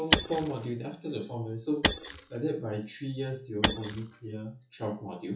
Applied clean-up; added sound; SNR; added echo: classical method WPE with log-MMSE.